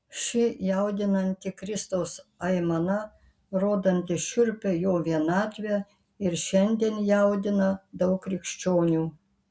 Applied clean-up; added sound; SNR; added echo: none; none; none; none.